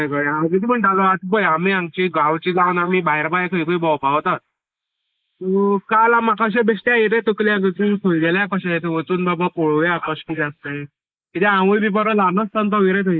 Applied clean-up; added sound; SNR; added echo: neural mask model Resemble Enhance denoiser.